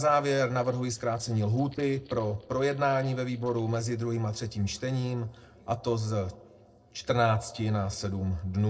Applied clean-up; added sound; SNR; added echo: neural separator model SepFormer DNS4.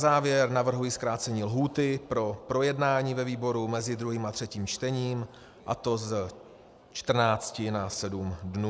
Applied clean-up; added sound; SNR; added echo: none; none; none; none.